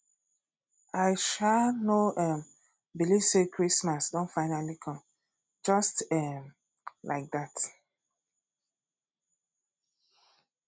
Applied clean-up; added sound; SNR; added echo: none; none; none; none.